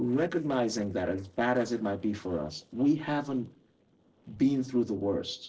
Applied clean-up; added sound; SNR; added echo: neural separator model SepFormer DNS4.